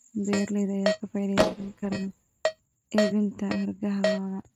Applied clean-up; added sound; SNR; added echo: neural mask model RNNoise.